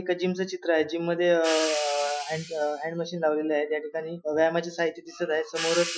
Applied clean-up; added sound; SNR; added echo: classical method Wiener filter.